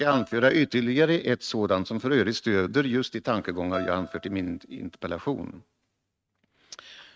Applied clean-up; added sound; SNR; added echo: neural mask model RNNoise.